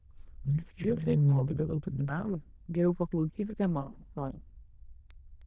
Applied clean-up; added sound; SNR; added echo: neural diffusion model UNIVERSE++.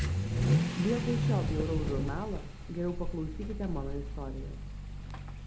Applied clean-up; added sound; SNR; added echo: none; Accelerating, revving, vroom / Vehicle; -4 dB; none.